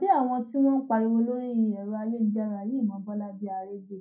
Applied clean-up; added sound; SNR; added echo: none; none; none; reverberation time 0.2 s.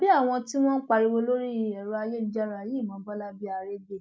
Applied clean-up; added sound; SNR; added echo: none; none; none; none.